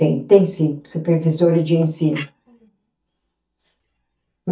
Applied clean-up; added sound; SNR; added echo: neural mask model DeepFilterNet 3.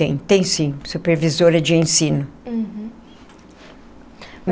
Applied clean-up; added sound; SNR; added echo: none; none; none; none.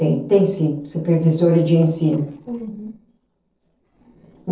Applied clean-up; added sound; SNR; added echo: neural separator model SepFormer DNS4.